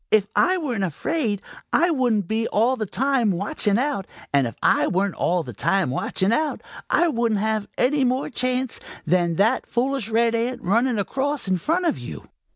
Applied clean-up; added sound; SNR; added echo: none; none; none; none.